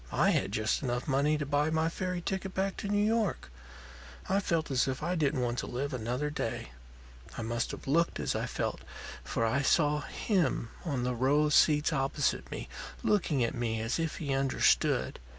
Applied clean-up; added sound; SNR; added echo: none; none; none; none.